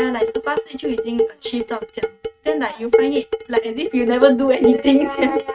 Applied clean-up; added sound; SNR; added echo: neural mask model RNNoise.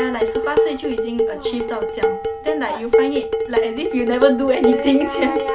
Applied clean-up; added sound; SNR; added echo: none; Dishes, pots, and pans; -1 dB; none.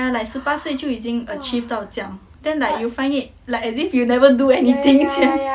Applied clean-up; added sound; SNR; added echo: none; none; none; none.